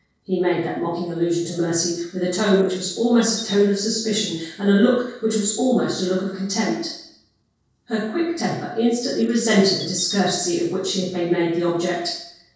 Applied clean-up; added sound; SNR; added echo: neural separator model SepFormer DNS4.